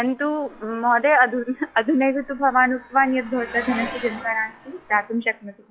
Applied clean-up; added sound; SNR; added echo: classical method log-MMSE.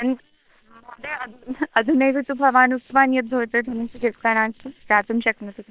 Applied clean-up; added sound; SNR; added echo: neural separator model SepFormer WHAM!.